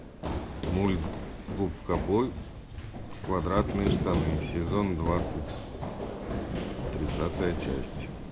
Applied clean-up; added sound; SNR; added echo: none; Run; 2 dB; none.